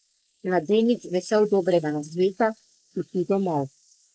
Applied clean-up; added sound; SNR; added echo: neural mask model Resemble Enhance denoiser.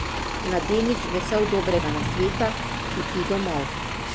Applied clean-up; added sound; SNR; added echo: none; Bus; 2 dB; none.